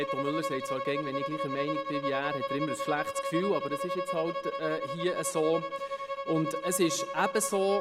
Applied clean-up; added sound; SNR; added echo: none; Bowed string instrument; 2 dB; none.